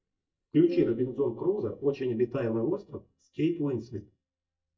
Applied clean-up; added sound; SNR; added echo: neural mask model DeepFilterNet 3.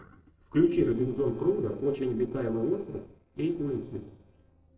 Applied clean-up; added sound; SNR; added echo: neural separator model SepFormer DNS4.